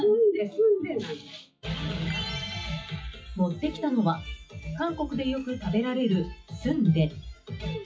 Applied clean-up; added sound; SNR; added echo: classical method WPE with log-MMSE.